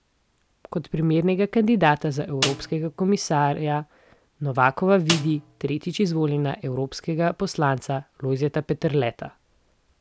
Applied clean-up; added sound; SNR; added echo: none; Snare drum; 9 dB; none.